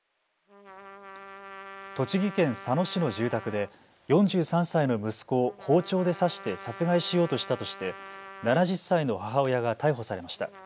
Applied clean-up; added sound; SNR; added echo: none; Trumpet; 18 dB; none.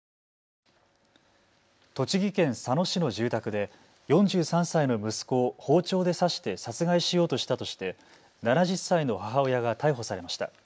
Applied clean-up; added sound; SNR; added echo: none; none; none; none.